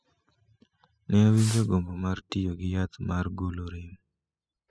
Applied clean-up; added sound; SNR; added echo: classical method spectral subtraction.